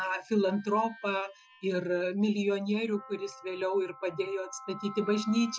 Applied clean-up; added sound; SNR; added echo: classical method Wiener filter.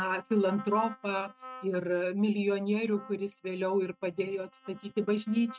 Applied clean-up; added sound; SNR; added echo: neural mask model RNNoise.